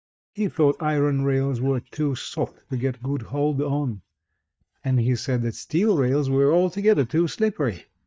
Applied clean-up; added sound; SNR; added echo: neural mask model DeepFilterNet 3.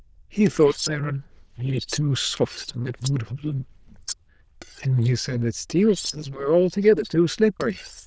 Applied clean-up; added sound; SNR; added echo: neural diffusion model UNIVERSE++.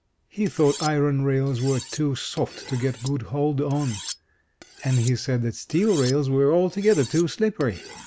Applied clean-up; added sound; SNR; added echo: none; Cutlery, silverware; 17 dB; none.